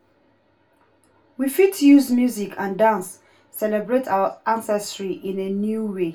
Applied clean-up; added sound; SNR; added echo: none; none; none; reverberation time 0.2 s.